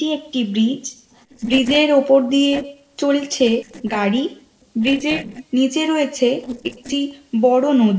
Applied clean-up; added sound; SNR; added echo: neural separator model SepFormer DNS4.